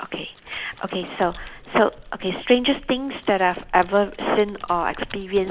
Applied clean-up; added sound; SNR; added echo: none; Keys jangling + Computer keyboard; 19 dB; none.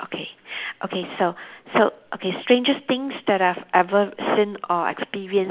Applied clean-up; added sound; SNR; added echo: none; none; none; none.